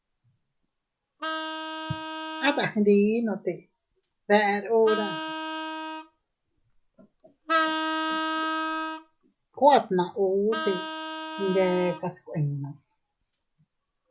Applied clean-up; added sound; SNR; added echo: none; Vehicle horn, car horn, honking; 6 dB; none.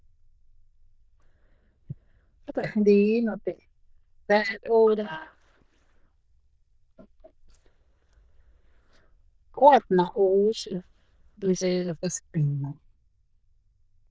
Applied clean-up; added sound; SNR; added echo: neural diffusion model UNIVERSE++.